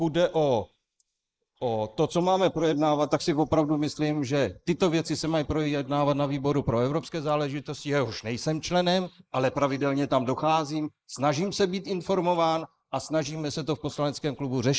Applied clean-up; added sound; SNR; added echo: neural mask model Resemble Enhance denoiser.